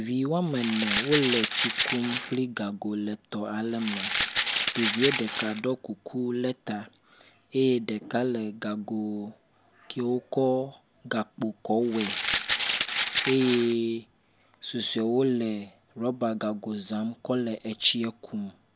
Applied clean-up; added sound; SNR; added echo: none; Rattle (instrument); -2 dB; none.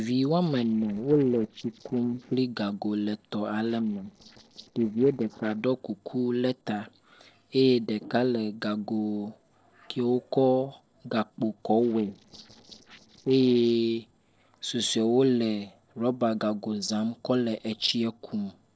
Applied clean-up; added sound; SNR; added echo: neural separator model SepFormer DNS4.